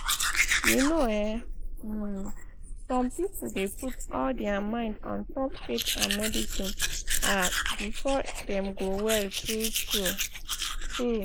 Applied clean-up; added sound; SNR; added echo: neural mask model Resemble Enhance denoiser.